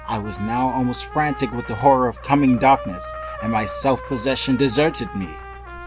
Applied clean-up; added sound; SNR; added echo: none; Trumpet; 14 dB; none.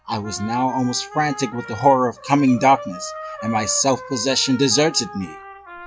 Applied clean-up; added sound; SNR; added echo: classical method log-MMSE.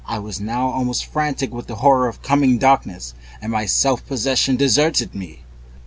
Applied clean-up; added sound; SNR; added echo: none; none; none; none.